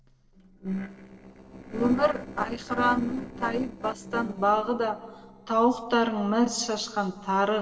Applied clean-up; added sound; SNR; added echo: neural separator model SepFormer DNS4.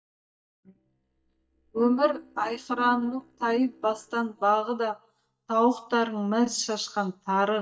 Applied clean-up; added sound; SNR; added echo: neural mask model DeepFilterNet 3.